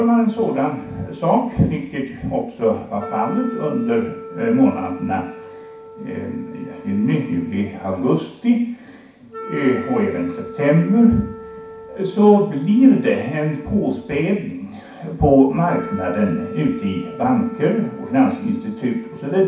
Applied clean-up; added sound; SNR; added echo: none; Wind instrument, woodwind instrument; 16 dB; reverberation time 0.6 s.